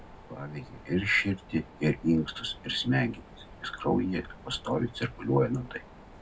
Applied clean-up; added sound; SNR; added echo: none; Mechanisms; 18 dB; reverberation time 0.3 s.